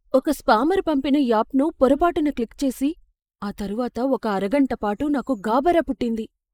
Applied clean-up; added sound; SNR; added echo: neural mask model Resemble Enhance denoiser.